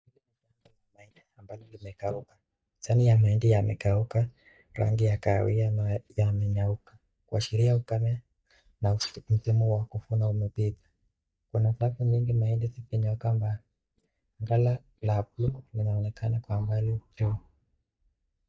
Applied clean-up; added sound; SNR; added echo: neural mask model DeepFilterNet 3.